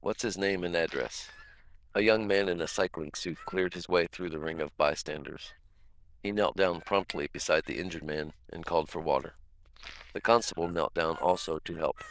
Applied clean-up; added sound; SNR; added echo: neural diffusion model UNIVERSE++.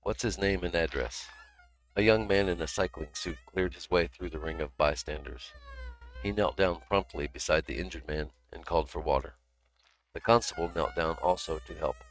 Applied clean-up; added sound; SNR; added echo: neural mask model RNNoise.